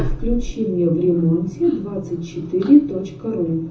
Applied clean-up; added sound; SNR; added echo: none; none; none; reverberation time 0.6 s.